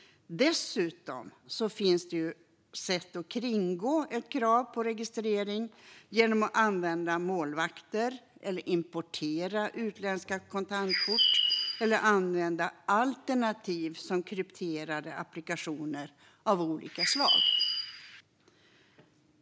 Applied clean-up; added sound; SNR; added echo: none; Bird; -3 dB; none.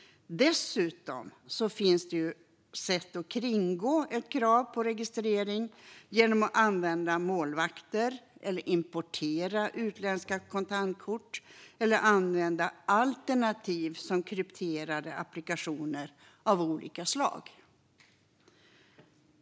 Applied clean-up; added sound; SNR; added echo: none; none; none; none.